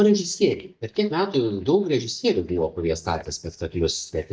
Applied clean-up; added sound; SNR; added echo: neural mask model DeepFilterNet 3.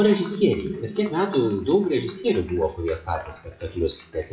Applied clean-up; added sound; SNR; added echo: classical method WPE with log-MMSE.